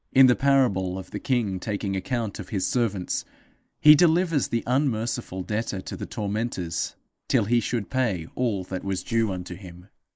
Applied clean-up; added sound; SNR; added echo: neural mask model Resemble Enhance denoiser.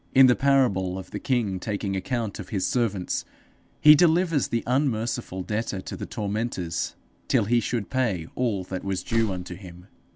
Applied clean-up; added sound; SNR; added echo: none; Slam; 8 dB; none.